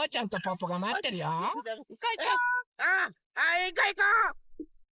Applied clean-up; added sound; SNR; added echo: neural mask model Resemble Enhance denoiser.